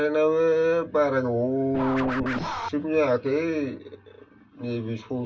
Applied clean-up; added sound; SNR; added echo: none; Scratching (performance technique); 10 dB; reverberation time 0.2 s.